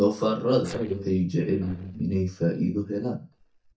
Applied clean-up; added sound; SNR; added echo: neural mask model DeepFilterNet 3.